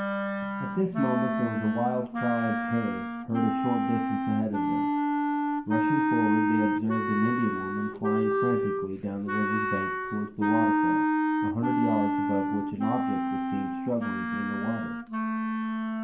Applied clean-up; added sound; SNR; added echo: none; Wind instrument, woodwind instrument; -3 dB; reverberation time 0.5 s.